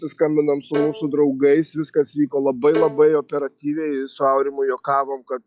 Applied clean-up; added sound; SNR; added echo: classical method log-MMSE.